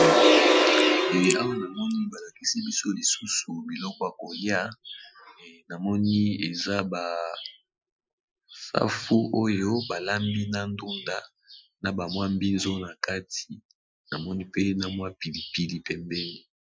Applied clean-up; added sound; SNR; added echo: classical method Wiener filter.